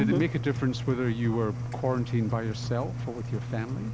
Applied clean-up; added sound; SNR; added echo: none; Engine; 5 dB; none.